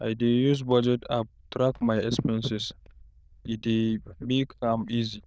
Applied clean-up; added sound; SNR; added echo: neural diffusion model UNIVERSE++.